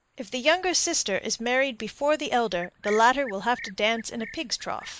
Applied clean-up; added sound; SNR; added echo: neural mask model Resemble Enhance denoiser.